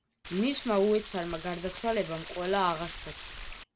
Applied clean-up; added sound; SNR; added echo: none; Stream; 10 dB; none.